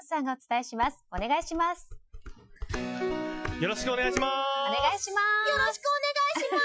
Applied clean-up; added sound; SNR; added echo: classical method Wiener filter.